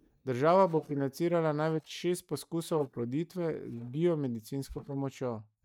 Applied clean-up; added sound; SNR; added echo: neural mask model DeepFilterNet 3.